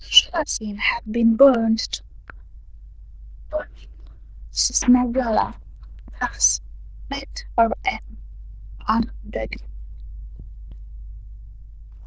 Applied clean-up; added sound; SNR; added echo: neural diffusion model UNIVERSE++.